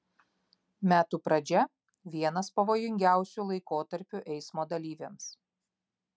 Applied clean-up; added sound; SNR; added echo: none; none; none; none.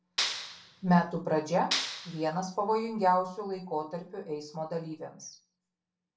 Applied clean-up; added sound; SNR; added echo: none; Clapping; 5 dB; reverberation time 0.3 s.